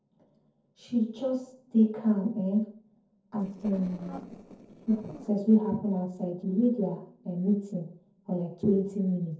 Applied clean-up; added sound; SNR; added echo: neural separator model SepFormer DNS4.